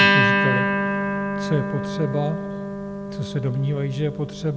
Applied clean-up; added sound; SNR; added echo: none; Acoustic guitar; -3 dB; none.